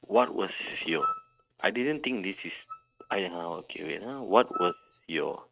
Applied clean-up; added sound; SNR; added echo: neural mask model RNNoise.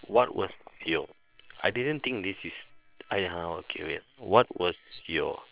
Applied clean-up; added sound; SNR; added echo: neural separator model SepFormer WHAM!.